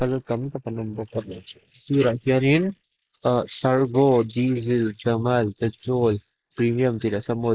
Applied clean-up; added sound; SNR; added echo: neural mask model Resemble Enhance denoiser.